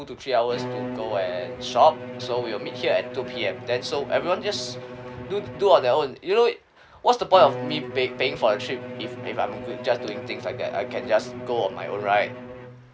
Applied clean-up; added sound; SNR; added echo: none; Bowed string instrument; 11 dB; none.